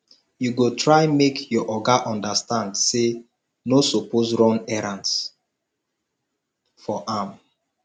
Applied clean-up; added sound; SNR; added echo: none; none; none; none.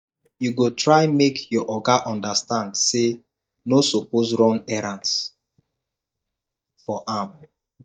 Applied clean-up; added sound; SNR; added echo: neural mask model DeepFilterNet 3.